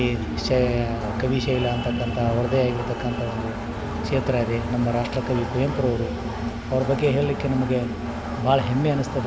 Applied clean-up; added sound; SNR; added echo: none; Engine; 7 dB; none.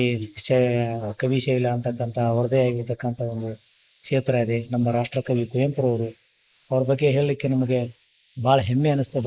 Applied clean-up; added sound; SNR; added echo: neural mask model Resemble Enhance denoiser.